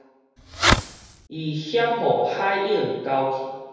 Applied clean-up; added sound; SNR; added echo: none; Fireworks; -2 dB; reverberation time 1.2 s.